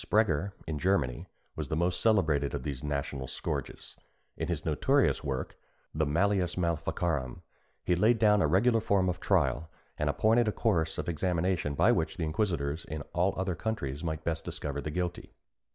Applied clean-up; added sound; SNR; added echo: none; none; none; none.